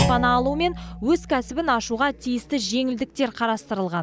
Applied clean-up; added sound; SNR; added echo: none; Thump, thud; 8 dB; none.